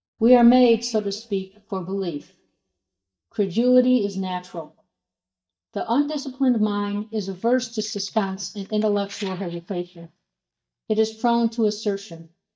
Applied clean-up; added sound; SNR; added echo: neural mask model DeepFilterNet 3.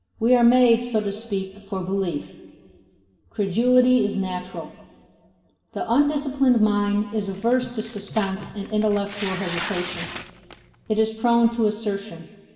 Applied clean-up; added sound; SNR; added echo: none; Tearing; 11 dB; reverberation time 1.8 s.